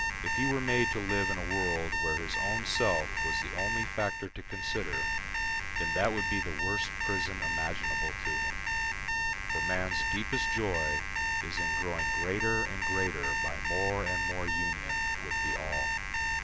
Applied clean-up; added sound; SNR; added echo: none; Alarm; -4 dB; none.